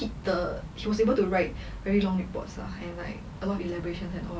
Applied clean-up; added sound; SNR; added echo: none; none; none; none.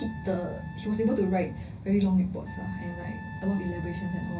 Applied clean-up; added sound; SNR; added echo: none; Wind instrument, woodwind instrument; 18 dB; reverberation time 0.5 s.